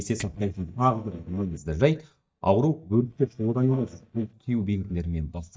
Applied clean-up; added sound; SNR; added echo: neural mask model DeepFilterNet 3.